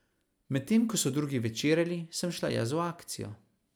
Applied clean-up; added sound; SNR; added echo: none; none; none; none.